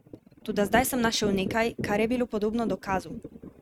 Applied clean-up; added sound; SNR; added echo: neural mask model RNNoise.